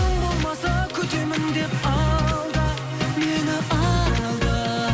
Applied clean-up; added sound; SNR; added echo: none; none; none; none.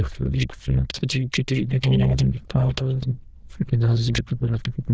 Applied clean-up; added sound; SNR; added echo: neural diffusion model UNIVERSE++.